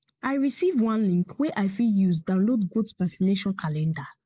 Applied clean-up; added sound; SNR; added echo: neural mask model Resemble Enhance denoiser.